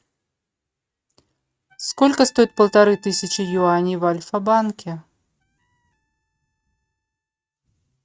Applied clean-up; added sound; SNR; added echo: neural mask model RNNoise.